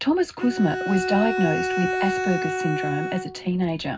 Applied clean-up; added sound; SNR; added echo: none; Bowed string instrument; 3 dB; reverberation time 0.4 s.